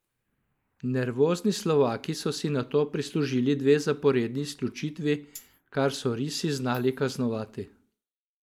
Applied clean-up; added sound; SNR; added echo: neural mask model Resemble Enhance denoiser.